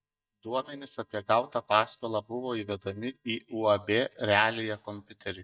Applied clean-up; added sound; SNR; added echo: neural mask model DeepFilterNet 3.